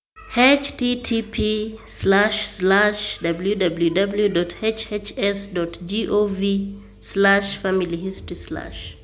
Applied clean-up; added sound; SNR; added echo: none; none; none; none.